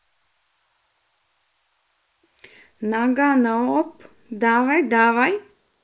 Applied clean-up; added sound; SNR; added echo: neural mask model Resemble Enhance denoiser.